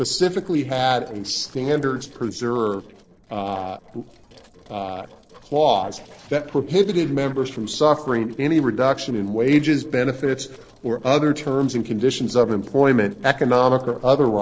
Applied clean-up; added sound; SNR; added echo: neural separator model SepFormer DNS4.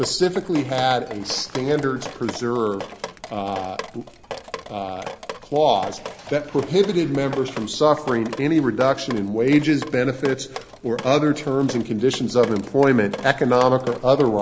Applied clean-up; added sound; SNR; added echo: none; Drip; 15 dB; none.